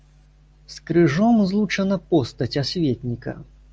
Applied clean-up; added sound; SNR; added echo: none; none; none; none.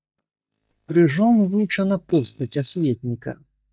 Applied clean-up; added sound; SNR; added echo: neural mask model DeepFilterNet 3.